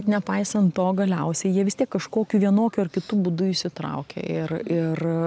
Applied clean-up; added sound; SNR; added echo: none; none; none; none.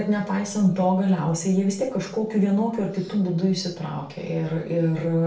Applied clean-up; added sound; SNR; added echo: none; none; none; reverberation time 0.4 s.